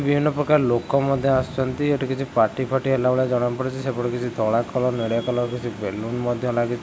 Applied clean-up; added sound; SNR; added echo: none; none; none; none.